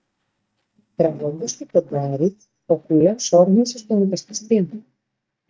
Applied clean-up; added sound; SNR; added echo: neural mask model DeepFilterNet 3.